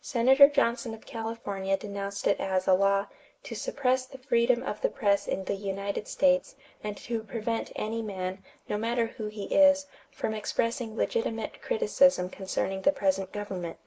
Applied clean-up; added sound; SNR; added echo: neural mask model Resemble Enhance denoiser.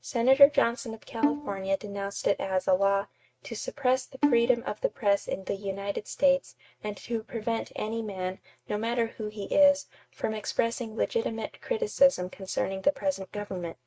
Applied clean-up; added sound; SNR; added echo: neural mask model RNNoise.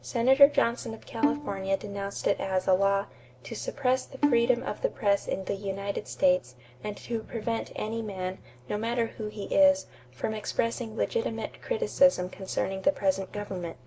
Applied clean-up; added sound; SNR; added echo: none; Bowed string instrument; 7 dB; none.